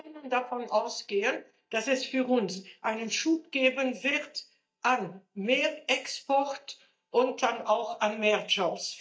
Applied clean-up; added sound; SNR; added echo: neural mask model DeepFilterNet 3.